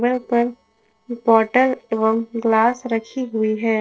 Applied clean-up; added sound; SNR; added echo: neural separator model SepFormer DNS4.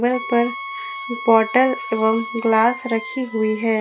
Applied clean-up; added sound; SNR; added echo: none; Wind instrument, woodwind instrument; 12 dB; none.